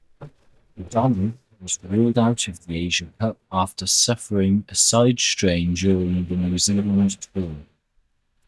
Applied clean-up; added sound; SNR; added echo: neural mask model DeepFilterNet 3.